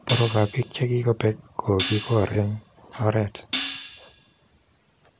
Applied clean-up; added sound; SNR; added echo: none; Hi-hat; 2 dB; none.